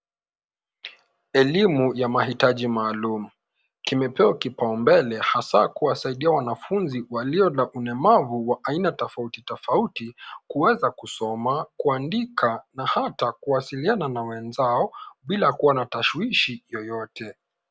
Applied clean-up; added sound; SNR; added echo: none; none; none; none.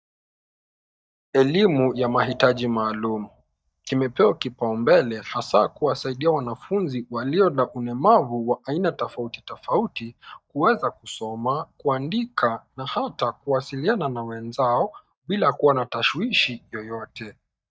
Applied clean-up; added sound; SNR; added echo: neural mask model DeepFilterNet 3.